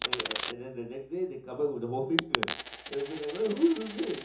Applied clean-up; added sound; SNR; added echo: none; Coin (dropping); 0 dB; reverberation time 0.6 s.